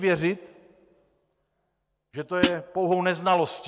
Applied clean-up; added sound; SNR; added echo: none; Hi-hat; -5 dB; none.